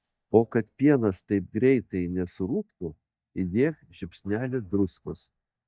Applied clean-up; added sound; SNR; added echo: neural mask model DeepFilterNet 3.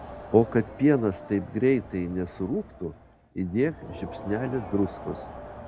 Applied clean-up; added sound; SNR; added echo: none; Crowd; 14 dB; none.